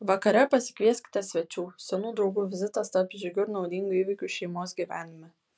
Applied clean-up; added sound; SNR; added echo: none; none; none; none.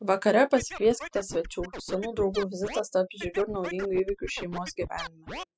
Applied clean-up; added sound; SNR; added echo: classical method spectral subtraction.